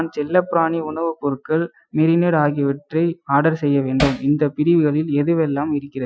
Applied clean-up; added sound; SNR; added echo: classical method Wiener filter.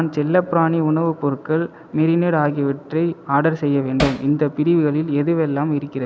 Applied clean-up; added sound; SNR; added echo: none; Hammer; 6 dB; none.